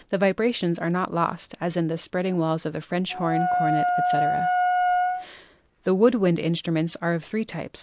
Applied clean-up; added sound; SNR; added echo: none; Wind instrument, woodwind instrument; -1 dB; none.